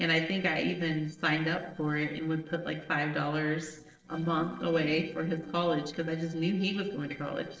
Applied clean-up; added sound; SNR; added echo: neural separator model SepFormer DNS4.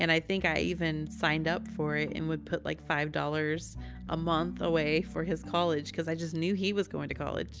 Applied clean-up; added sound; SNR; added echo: none; none; none; none.